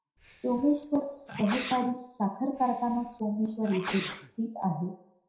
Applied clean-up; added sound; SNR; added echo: none; Sneeze; 11 dB; reverberation time 0.6 s.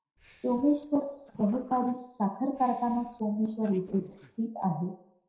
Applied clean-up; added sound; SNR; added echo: neural separator model SepFormer DNS4.